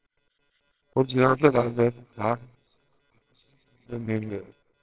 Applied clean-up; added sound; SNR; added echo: neural separator model SepFormer WHAMR!.